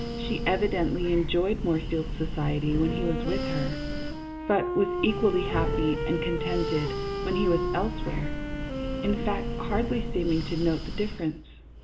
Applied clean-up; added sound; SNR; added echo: none; Breathing + Wind instrument, woodwind instrument; 2 dB; none.